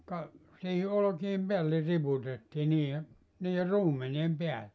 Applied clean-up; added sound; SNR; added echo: none; none; none; none.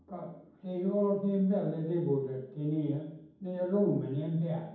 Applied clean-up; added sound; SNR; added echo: none; none; none; reverberation time 1.2 s.